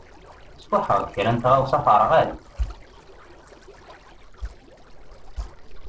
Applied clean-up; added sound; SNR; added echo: neural separator model SepFormer DNS4.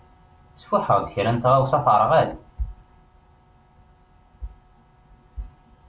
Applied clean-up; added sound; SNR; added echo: none; none; none; none.